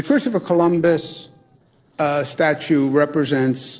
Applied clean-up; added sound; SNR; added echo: neural separator model SepFormer DNS4.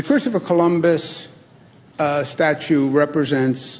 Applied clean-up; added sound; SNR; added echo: none; none; none; none.